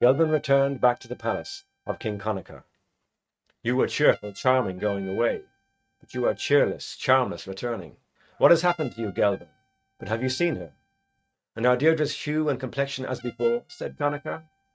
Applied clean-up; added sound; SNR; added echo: neural mask model RNNoise.